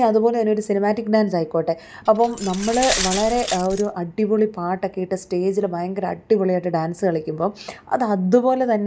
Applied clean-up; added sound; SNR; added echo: none; Glass; 8 dB; none.